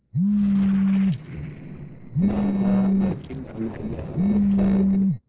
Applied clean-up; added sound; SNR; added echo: neural separator model SepFormer DNS4.